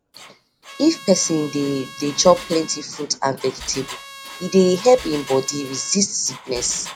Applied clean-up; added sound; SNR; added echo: none; Engine + Trumpet; 16 dB; none.